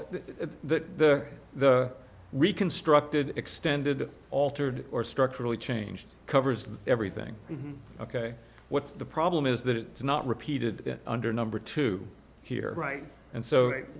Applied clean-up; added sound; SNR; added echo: none; none; none; none.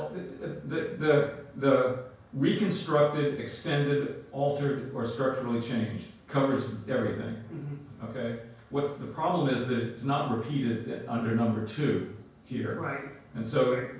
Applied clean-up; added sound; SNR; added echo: none; none; none; reverberation time 0.5 s.